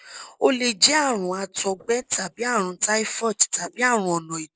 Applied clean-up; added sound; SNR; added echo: neural mask model Resemble Enhance denoiser.